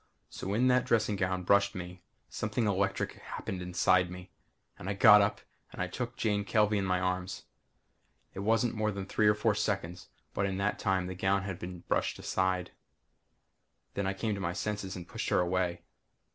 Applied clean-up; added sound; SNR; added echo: none; none; none; none.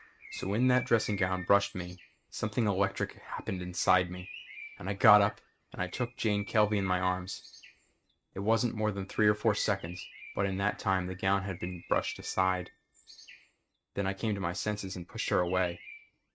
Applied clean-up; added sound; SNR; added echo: neural mask model RNNoise.